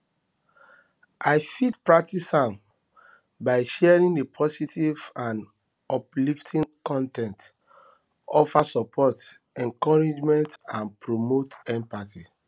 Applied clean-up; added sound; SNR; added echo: none; none; none; none.